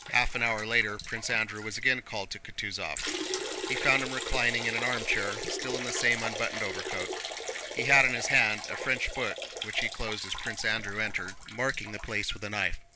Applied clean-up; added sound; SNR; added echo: none; Liquid; 7 dB; none.